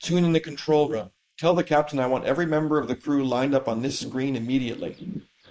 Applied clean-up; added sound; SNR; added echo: neural mask model Resemble Enhance denoiser.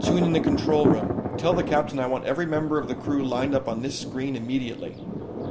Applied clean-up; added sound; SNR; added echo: none; Thunder; 3 dB; none.